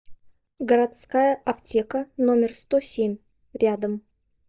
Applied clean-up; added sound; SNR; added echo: neural mask model DeepFilterNet 3.